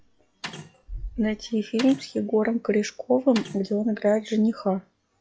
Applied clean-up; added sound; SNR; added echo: classical method log-MMSE.